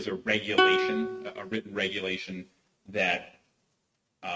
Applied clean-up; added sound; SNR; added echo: neural mask model RNNoise.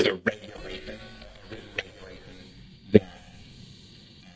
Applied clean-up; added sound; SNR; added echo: neural mask model DeepFilterNet 3.